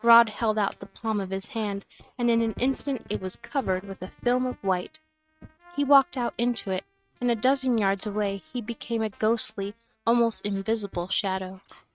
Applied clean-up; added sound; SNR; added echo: neural mask model RNNoise.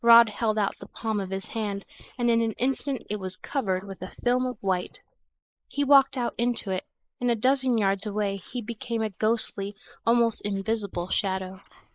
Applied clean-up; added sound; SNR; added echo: neural mask model Resemble Enhance denoiser.